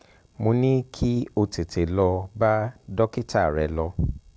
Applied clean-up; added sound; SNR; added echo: none; none; none; none.